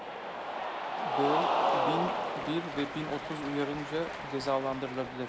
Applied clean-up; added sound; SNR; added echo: none; Cheering; -2 dB; none.